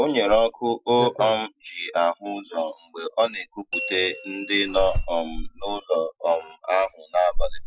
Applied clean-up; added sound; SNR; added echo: classical method Wiener filter.